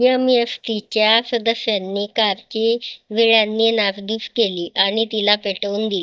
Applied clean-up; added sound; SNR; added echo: neural mask model DeepFilterNet 3.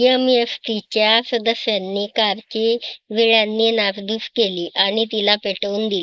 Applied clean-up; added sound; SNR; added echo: neural mask model Resemble Enhance denoiser.